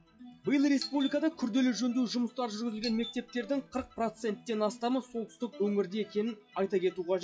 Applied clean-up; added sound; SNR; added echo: classical method WPE with log-MMSE.